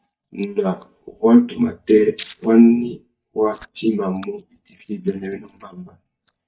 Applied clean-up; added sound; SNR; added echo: neural mask model DeepFilterNet 3.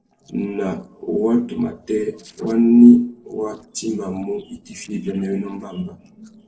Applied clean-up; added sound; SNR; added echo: neural separator model SepFormer DNS4.